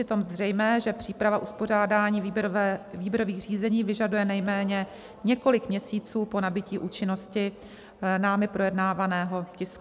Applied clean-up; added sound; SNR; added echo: none; none; none; none.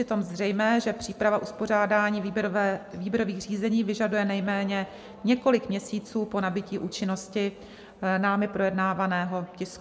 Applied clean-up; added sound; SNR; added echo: none; none; none; reverberation time 1.8 s.